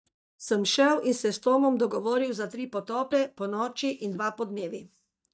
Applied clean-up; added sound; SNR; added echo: neural mask model DeepFilterNet 3.